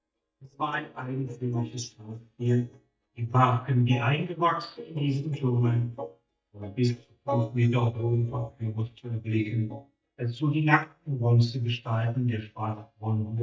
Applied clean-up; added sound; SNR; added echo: neural mask model DeepFilterNet 3.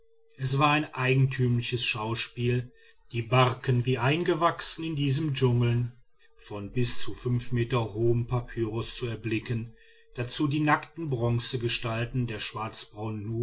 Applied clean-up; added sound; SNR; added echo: none; none; none; none.